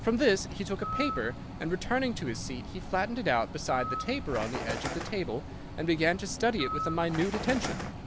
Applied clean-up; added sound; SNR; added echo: none; Bird + Bird; 6 dB; none.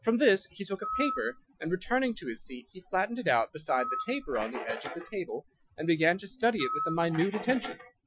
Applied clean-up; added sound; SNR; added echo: classical method Wiener filter.